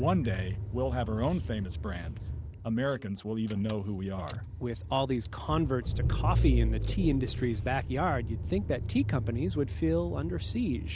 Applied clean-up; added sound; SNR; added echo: none; Engine / Car; 2 dB; none.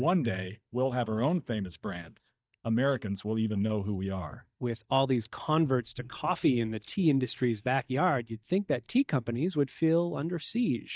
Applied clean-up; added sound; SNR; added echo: neural mask model DeepFilterNet 3.